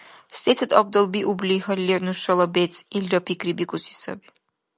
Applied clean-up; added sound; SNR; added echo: none; none; none; none.